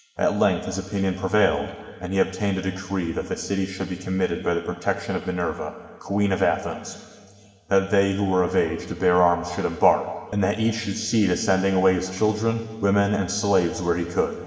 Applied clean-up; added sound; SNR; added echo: none; none; none; reverberation time 2.4 s.